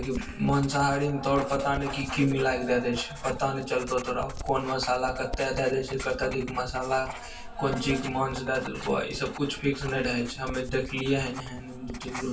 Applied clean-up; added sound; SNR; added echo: none; Writing; 11 dB; reverberation time 0.2 s.